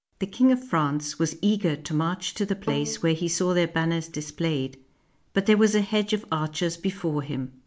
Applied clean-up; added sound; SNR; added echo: none; Bowed string instrument; 13 dB; none.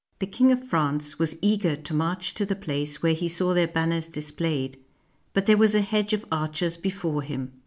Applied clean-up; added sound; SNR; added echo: none; none; none; none.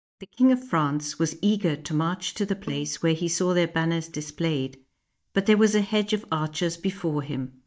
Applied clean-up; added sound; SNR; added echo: neural mask model DeepFilterNet 3.